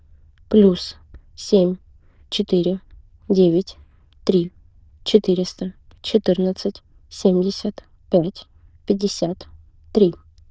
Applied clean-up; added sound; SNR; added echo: neural diffusion model UNIVERSE++.